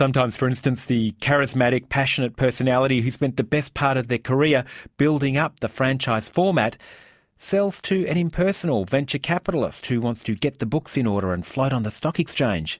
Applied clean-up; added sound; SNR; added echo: none; none; none; none.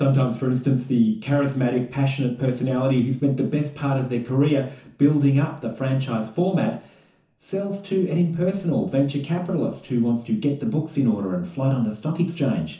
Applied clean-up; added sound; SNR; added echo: none; none; none; reverberation time 0.9 s.